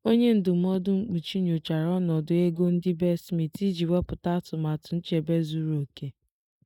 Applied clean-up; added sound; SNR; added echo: neural mask model Resemble Enhance denoiser.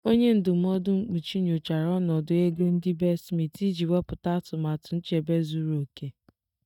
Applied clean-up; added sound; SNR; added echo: neural mask model DeepFilterNet 3.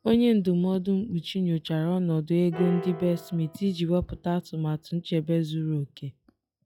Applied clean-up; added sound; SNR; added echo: classical method log-MMSE.